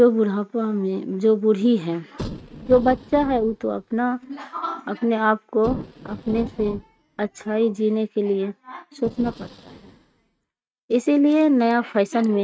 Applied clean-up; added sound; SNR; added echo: neural mask model RNNoise.